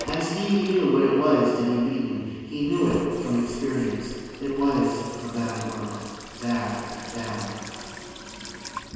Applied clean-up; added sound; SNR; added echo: none; Sink (filling or washing) / Water tap, faucet; 15 dB; reverberation time 1.9 s.